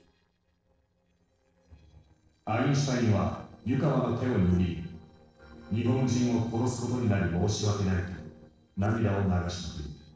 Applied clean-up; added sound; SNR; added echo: neural separator model SepFormer DNS4.